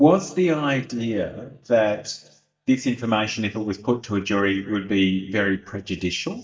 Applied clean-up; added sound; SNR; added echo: neural mask model DeepFilterNet 3.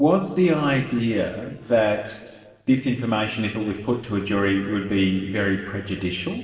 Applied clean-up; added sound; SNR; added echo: neural separator model SepFormer DNS4.